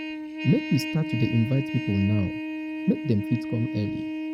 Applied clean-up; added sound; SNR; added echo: neural mask model RNNoise.